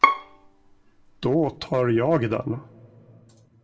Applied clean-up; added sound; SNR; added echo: none; Bowed string instrument; 0 dB; reverberation time 0.7 s.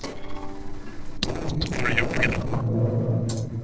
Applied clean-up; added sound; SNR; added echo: neural separator model SepFormer DNS4.